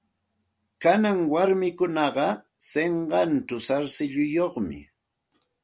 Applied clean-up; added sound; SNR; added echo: none; none; none; none.